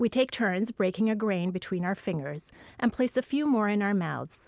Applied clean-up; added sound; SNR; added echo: none; none; none; none.